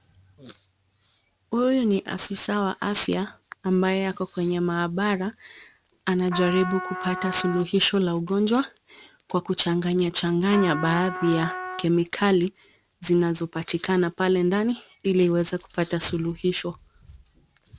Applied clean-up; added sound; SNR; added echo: none; Trumpet; 9 dB; none.